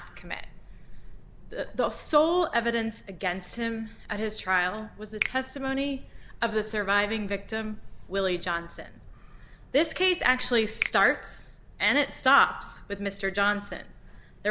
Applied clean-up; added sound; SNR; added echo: none; Finger snapping; 12 dB; none.